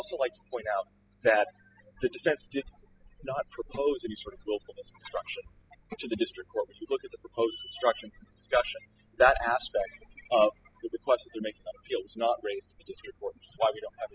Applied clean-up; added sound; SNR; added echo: classical method spectral subtraction.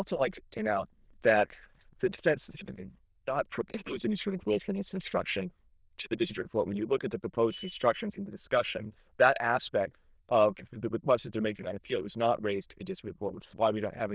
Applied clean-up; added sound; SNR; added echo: neural diffusion model UNIVERSE++.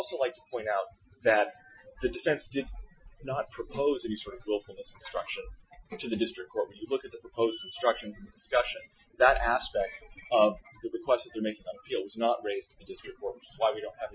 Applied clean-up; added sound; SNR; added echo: classical method Wiener filter.